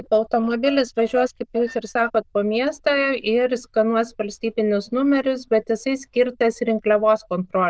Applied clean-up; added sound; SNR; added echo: neural diffusion model UNIVERSE++.